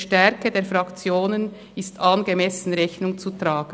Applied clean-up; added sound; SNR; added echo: none; none; none; none.